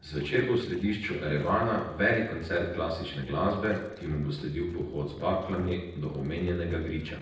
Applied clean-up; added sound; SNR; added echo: neural separator model SepFormer DNS4.